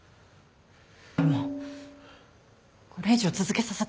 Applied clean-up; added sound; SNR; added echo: none; Snare drum; 3 dB; none.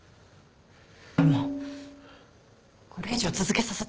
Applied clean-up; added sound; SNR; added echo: neural separator model SepFormer DNS4.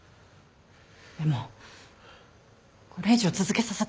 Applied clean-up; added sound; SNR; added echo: none; none; none; none.